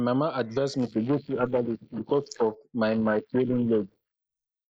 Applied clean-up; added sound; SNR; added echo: neural mask model Resemble Enhance denoiser.